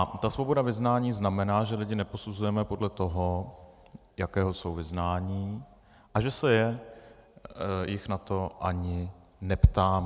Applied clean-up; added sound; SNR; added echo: none; none; none; none.